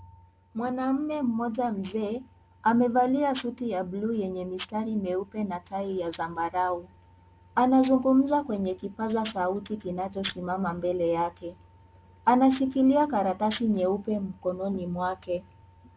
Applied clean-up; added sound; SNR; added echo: none; none; none; none.